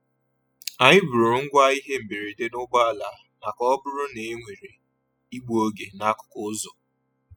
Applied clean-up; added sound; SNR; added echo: classical method spectral subtraction.